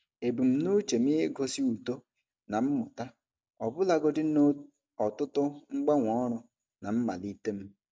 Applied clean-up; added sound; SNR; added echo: none; none; none; none.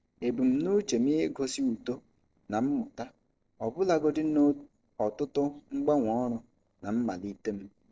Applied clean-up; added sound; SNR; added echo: neural separator model SepFormer DNS4.